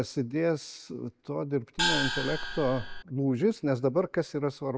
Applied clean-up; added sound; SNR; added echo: none; Gong; 1 dB; none.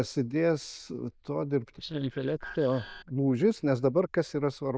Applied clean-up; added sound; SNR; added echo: neural diffusion model UNIVERSE++.